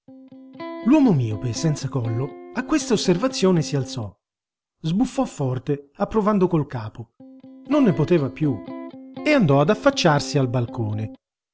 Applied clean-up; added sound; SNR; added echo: none; Electric guitar; 14 dB; none.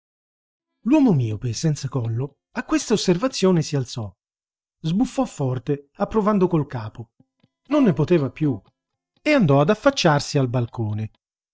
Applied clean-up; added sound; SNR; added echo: neural mask model DeepFilterNet 3.